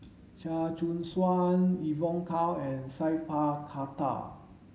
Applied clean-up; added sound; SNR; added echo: none; none; none; none.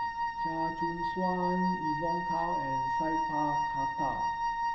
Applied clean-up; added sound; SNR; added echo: none; Wind instrument, woodwind instrument; -5 dB; none.